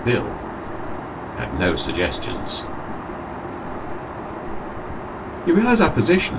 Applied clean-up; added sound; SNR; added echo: none; Aircraft; 7 dB; reverberation time 0.2 s.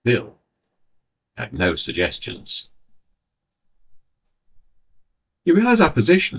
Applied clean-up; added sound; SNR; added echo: neural mask model DeepFilterNet 3.